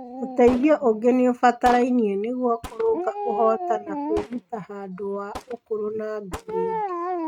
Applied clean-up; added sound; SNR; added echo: neural mask model RNNoise.